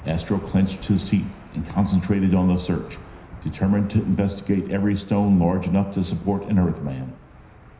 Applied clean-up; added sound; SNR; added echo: none; Engine / Aircraft; 20 dB; reverberation time 0.9 s.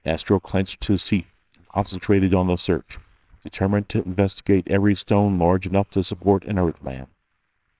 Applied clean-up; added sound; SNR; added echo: neural separator model SepFormer WHAMR!.